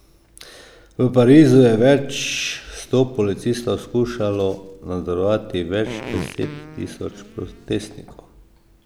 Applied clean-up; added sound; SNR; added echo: none; Fart; 14 dB; none.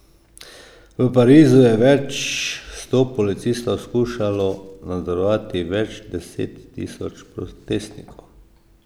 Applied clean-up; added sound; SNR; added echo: none; none; none; none.